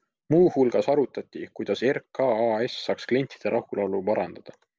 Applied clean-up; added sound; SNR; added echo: none; none; none; none.